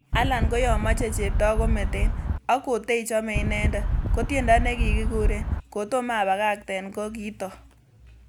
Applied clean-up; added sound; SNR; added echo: none; Wind; -3 dB; none.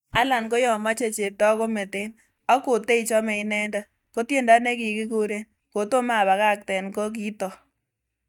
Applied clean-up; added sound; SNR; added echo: neural mask model DeepFilterNet 3.